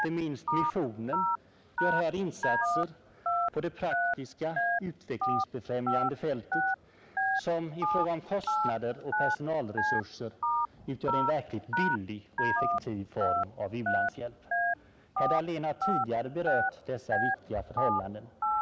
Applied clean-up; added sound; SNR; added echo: none; Telephone; -2 dB; none.